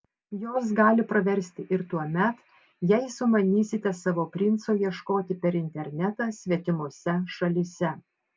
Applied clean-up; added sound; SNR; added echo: none; none; none; none.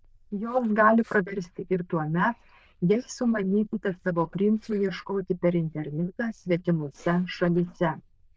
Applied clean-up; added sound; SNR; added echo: neural diffusion model UNIVERSE++.